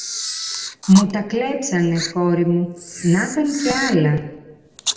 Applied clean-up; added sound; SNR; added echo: none; Camera; 11 dB; reverberation time 0.9 s.